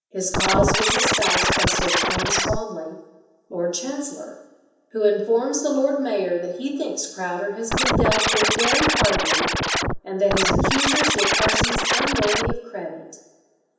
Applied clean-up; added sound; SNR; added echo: none; Scratching (performance technique); -5 dB; reverberation time 0.9 s.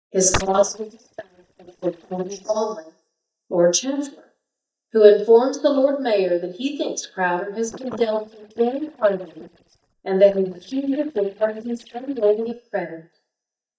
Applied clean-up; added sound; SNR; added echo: neural mask model DeepFilterNet 3.